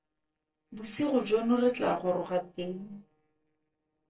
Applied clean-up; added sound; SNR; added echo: neural separator model SepFormer DNS4.